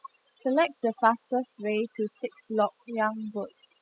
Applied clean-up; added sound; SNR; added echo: classical method spectral subtraction.